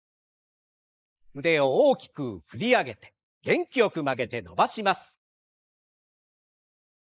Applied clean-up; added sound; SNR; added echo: neural mask model Resemble Enhance denoiser.